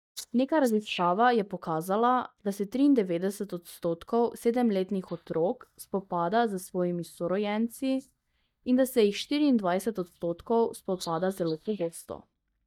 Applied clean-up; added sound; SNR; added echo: neural mask model DeepFilterNet 3.